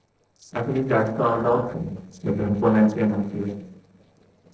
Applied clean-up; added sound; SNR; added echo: neural separator model SepFormer DNS4.